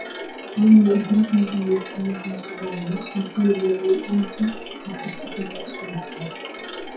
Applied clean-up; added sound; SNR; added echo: classical method WPE with log-MMSE.